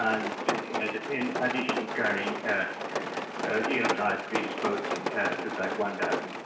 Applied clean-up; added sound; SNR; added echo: none; Rain; 1 dB; reverberation time 0.7 s.